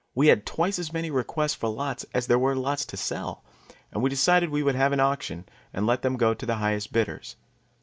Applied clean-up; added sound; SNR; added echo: none; none; none; none.